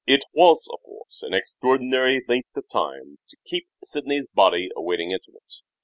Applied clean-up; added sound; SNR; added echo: none; none; none; none.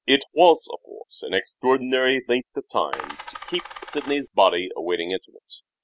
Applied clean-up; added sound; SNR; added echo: none; Coin (dropping); 13 dB; none.